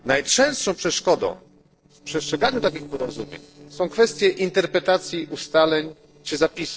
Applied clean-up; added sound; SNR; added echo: neural separator model SepFormer DNS4.